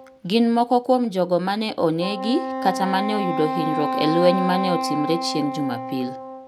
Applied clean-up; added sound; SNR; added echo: none; Wind instrument, woodwind instrument; 6 dB; none.